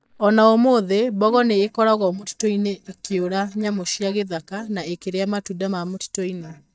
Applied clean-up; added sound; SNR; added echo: neural mask model DeepFilterNet 3.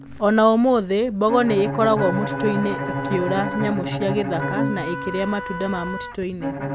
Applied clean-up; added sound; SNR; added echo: none; Trumpet + Bowed string instrument; 6 dB; none.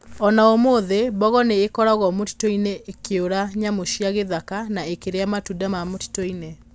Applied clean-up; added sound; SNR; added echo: none; none; none; none.